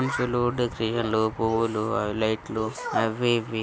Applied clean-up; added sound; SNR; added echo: none; none; none; none.